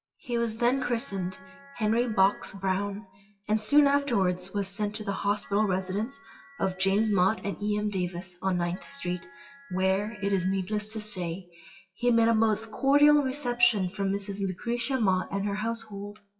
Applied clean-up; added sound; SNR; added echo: classical method WPE with log-MMSE.